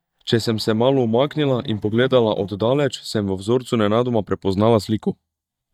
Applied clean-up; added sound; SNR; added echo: neural mask model DeepFilterNet 3.